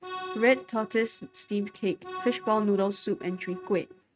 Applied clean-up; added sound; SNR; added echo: neural mask model RNNoise.